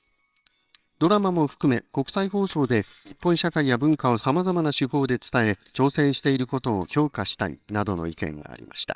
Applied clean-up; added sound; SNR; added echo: neural separator model SepFormer WHAMR!.